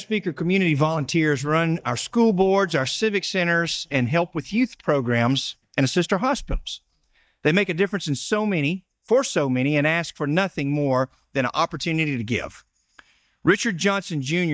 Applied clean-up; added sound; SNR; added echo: neural mask model DeepFilterNet 3.